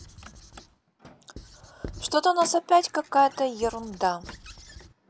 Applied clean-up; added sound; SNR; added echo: none; Squeak / Writing + Car; 18 dB; none.